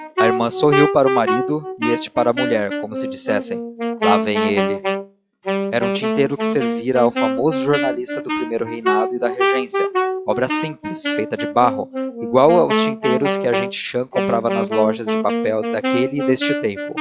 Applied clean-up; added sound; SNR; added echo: classical method log-MMSE.